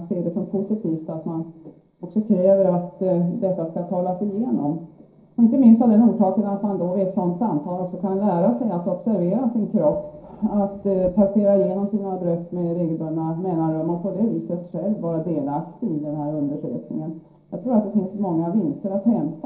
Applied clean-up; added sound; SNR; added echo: neural separator model SepFormer DNS4.